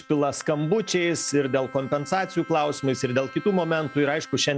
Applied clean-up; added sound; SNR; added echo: none; Bowed string instrument; 20 dB; none.